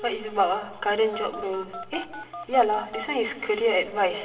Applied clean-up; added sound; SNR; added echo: none; Telephone; 14 dB; reverberation time 1.8 s.